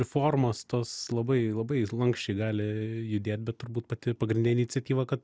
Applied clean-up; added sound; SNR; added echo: none; none; none; none.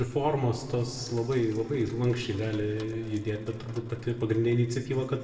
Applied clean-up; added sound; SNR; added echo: none; Sink (filling or washing); 20 dB; reverberation time 2.0 s.